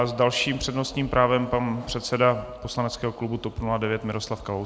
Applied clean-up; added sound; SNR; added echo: none; none; none; none.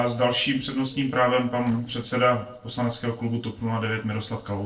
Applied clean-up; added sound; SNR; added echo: neural separator model SepFormer DNS4.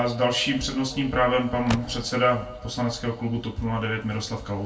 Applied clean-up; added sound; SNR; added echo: none; Car; 11 dB; reverberation time 0.2 s.